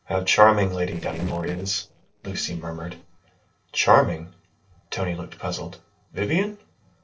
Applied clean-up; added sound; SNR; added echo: neural separator model SepFormer DNS4.